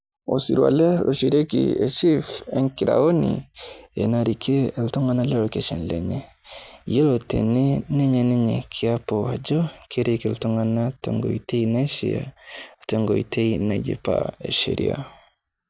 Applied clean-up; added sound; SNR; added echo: none; none; none; none.